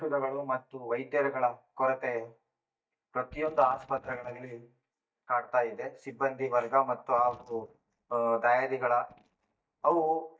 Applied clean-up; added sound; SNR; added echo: neural mask model DeepFilterNet 3.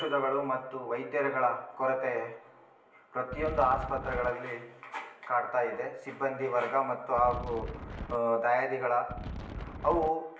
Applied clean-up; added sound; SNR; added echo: none; Wind; 8 dB; reverberation time 1.4 s.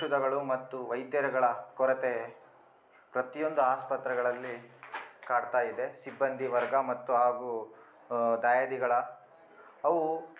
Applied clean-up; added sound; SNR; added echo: none; none; none; none.